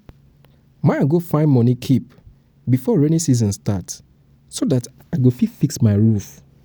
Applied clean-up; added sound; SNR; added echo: none; none; none; none.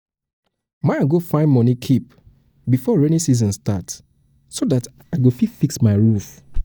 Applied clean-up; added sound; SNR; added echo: neural mask model DeepFilterNet 3.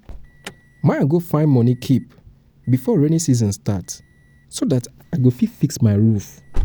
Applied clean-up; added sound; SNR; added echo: none; Alarm; 13 dB; none.